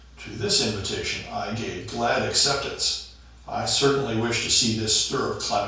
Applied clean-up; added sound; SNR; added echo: none; none; none; reverberation time 0.5 s.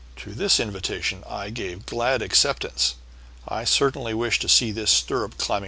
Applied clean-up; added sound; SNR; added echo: none; none; none; none.